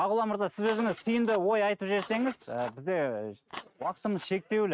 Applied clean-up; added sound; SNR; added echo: neural mask model RNNoise.